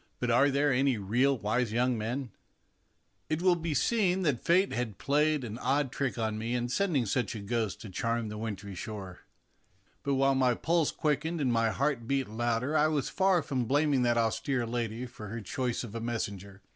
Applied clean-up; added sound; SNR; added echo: none; none; none; none.